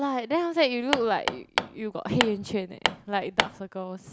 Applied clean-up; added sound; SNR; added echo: none; Hammer; 2 dB; none.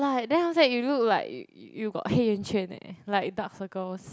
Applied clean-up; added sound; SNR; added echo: none; none; none; none.